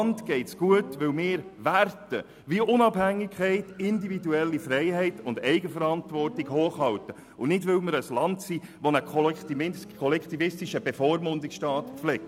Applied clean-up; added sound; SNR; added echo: none; Motorcycle; 20 dB; none.